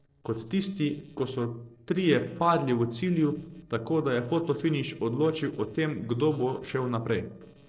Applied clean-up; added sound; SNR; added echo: neural separator model SepFormer DNS4.